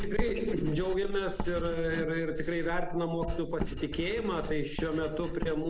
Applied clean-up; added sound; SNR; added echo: none; Writing; 3 dB; none.